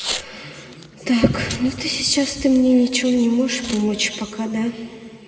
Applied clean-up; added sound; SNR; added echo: none; Packing tape, duct tape / Tearing; 16 dB; reverberation time 2.5 s.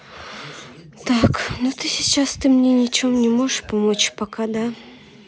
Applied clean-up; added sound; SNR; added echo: none; none; none; none.